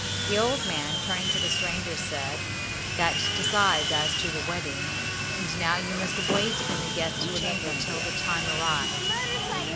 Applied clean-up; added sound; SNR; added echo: none; Sawing; -3 dB; none.